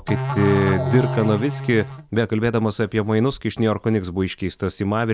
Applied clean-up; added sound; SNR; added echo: none; Musical instrument; 4 dB; none.